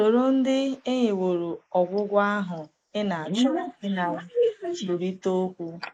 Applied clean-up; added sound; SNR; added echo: neural mask model Resemble Enhance denoiser.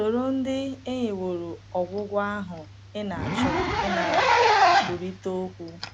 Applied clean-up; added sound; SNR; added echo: none; Zipper (clothing); -4 dB; none.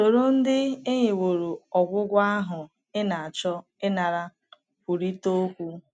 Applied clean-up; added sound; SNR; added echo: none; none; none; none.